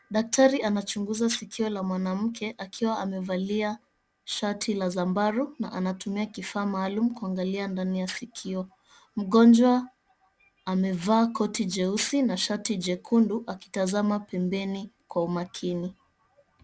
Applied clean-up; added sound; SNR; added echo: none; none; none; none.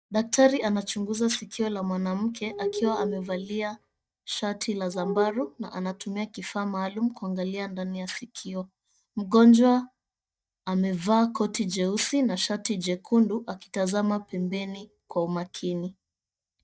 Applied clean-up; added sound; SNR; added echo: neural mask model DeepFilterNet 3.